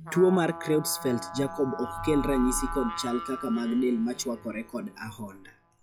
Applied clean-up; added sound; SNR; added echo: classical method log-MMSE.